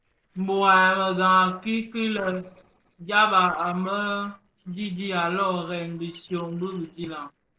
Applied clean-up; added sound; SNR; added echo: neural separator model SepFormer DNS4.